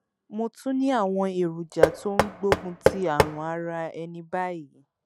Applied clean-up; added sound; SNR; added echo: none; Knock; -3 dB; none.